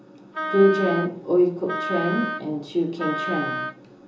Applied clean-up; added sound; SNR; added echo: none; Wind instrument, woodwind instrument; 6 dB; reverberation time 0.6 s.